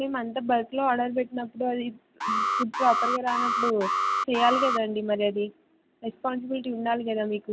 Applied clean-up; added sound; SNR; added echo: none; Alarm; 0 dB; none.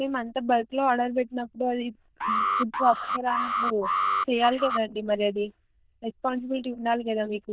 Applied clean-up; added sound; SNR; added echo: neural diffusion model UNIVERSE++.